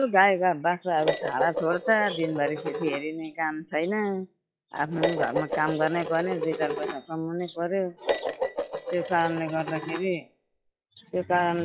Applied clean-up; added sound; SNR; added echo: classical method log-MMSE.